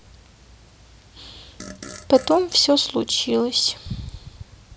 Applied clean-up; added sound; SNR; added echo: none; Fart; 17 dB; none.